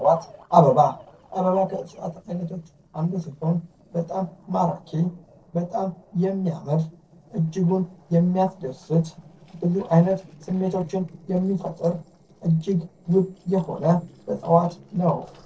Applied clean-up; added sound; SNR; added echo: neural separator model SepFormer DNS4.